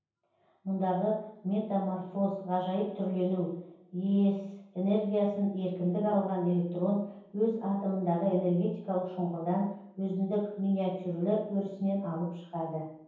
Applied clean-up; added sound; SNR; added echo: none; none; none; reverberation time 0.9 s.